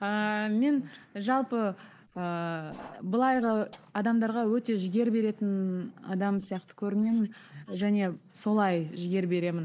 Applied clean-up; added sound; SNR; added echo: neural mask model Resemble Enhance denoiser.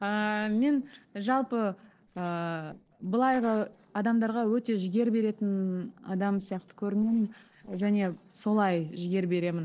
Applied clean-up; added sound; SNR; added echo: neural separator model SepFormer DNS4.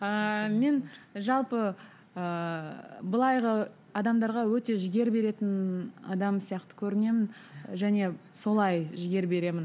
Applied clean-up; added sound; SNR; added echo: none; none; none; none.